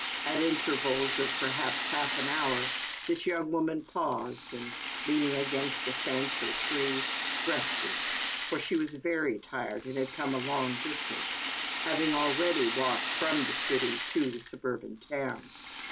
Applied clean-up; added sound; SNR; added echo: none; Rattle (instrument); -1 dB; none.